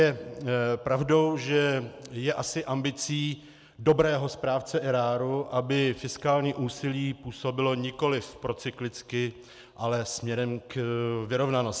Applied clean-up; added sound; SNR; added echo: none; none; none; none.